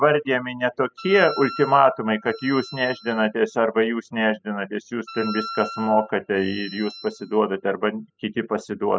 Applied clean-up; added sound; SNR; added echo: classical method spectral subtraction.